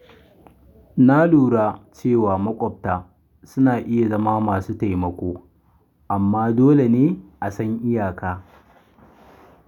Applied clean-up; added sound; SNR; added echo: none; none; none; none.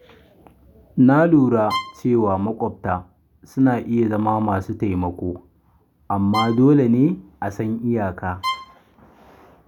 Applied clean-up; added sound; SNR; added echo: none; Bowed string instrument; 11 dB; none.